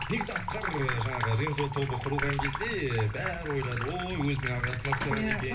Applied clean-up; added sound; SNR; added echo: none; Sink (filling or washing) / Water tap, faucet; 4 dB; reverberation time 0.3 s.